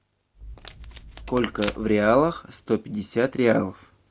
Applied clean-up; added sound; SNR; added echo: none; Packing tape, duct tape; 12 dB; none.